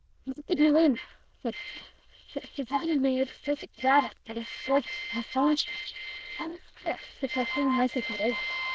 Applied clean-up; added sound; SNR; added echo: neural diffusion model UNIVERSE++.